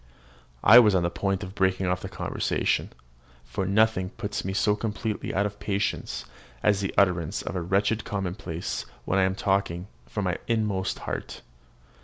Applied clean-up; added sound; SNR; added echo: none; none; none; none.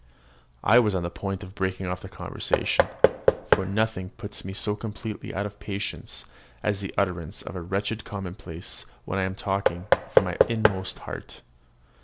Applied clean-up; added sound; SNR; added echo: none; Knock / Wood; -3 dB; none.